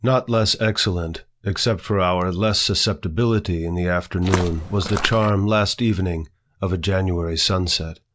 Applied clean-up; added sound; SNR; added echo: none; Walk, footsteps; 6 dB; none.